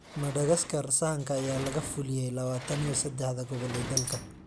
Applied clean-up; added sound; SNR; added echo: none; Sliding door; 6 dB; none.